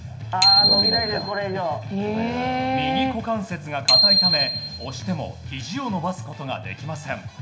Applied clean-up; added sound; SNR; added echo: none; Bicycle bell; -3 dB; reverberation time 0.6 s.